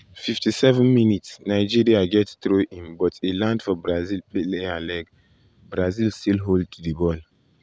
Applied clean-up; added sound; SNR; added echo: none; none; none; none.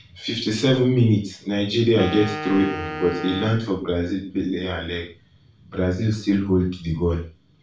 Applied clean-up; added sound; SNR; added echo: none; Wind instrument, woodwind instrument; 10 dB; reverberation time 0.3 s.